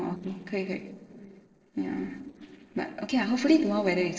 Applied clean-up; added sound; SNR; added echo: neural separator model SepFormer DNS4.